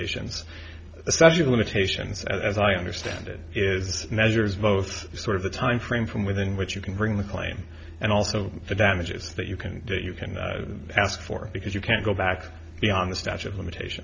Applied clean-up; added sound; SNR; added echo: none; none; none; none.